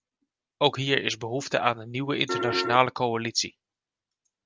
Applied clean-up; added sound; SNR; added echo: none; Piano; 0 dB; none.